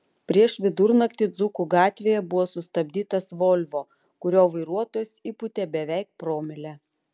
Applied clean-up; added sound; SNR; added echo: none; none; none; none.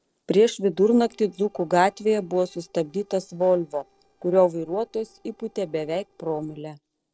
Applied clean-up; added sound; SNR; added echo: neural separator model SepFormer DNS4.